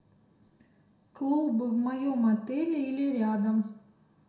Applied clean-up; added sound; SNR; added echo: none; none; none; reverberation time 0.5 s.